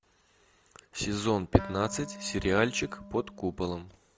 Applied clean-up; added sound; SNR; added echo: none; Wind instrument, woodwind instrument; 15 dB; none.